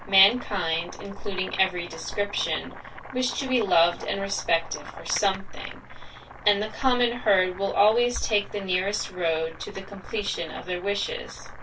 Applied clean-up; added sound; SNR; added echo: none; Boiling; 16 dB; reverberation time 0.2 s.